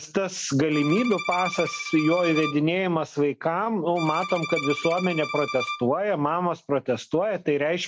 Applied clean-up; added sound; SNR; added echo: none; Bowed string instrument; 9 dB; none.